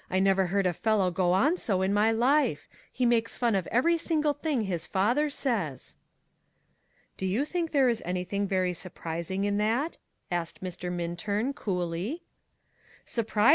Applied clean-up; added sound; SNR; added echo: none; none; none; none.